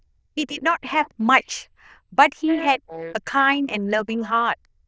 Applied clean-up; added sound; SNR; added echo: neural diffusion model UNIVERSE++.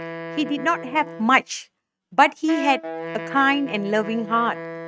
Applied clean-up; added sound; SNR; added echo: neural mask model RNNoise.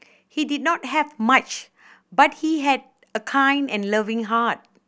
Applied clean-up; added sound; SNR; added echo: none; none; none; none.